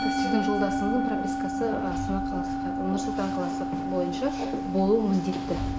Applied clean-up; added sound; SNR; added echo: none; Musical instrument; 1 dB; none.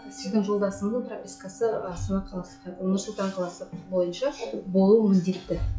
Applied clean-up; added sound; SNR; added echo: classical method log-MMSE.